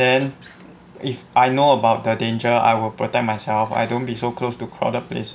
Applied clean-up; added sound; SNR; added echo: none; none; none; none.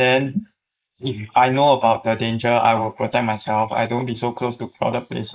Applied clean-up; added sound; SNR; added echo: neural mask model Resemble Enhance denoiser.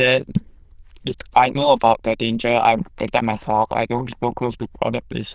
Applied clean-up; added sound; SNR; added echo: neural diffusion model UNIVERSE++.